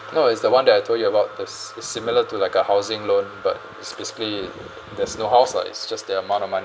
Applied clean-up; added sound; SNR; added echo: none; none; none; none.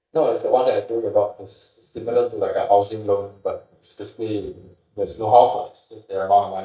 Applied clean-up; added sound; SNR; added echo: neural mask model DeepFilterNet 3.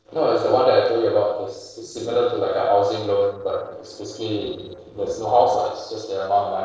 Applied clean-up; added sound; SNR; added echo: neural separator model SepFormer DNS4.